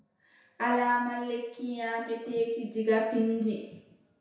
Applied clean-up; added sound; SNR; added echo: none; none; none; reverberation time 0.7 s.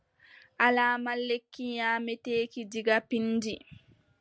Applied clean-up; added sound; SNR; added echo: none; none; none; none.